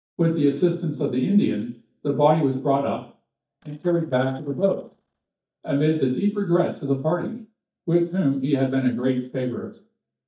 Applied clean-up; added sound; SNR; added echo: neural mask model DeepFilterNet 3.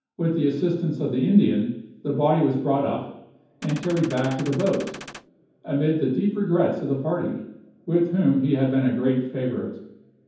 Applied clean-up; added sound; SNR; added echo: none; Gunshot, gunfire; 16 dB; reverberation time 0.9 s.